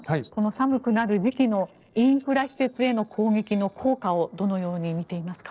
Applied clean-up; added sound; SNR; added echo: neural separator model SepFormer DNS4.